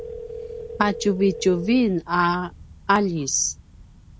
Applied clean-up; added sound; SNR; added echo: none; Telephone; 14 dB; none.